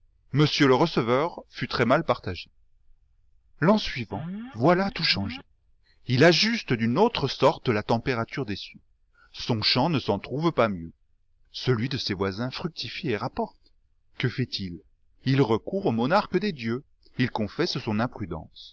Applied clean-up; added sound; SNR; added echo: neural diffusion model UNIVERSE++.